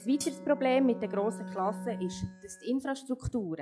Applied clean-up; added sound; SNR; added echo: classical method log-MMSE.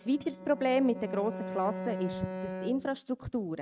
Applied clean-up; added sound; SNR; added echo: neural mask model RNNoise.